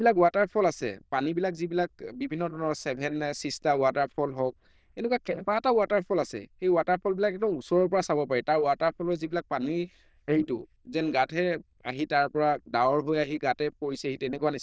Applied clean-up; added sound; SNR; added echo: neural diffusion model UNIVERSE++.